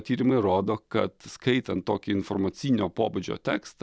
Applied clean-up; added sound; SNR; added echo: none; none; none; none.